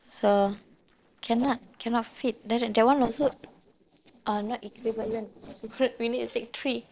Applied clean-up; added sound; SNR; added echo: neural separator model SepFormer DNS4.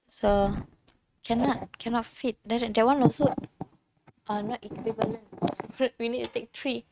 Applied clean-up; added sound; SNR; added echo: neural mask model RNNoise.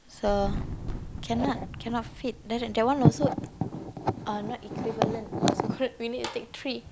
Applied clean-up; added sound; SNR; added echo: none; Thunder; 11 dB; none.